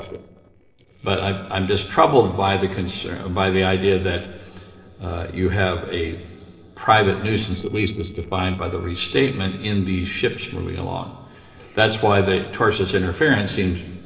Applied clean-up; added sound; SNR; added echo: neural separator model SepFormer DNS4.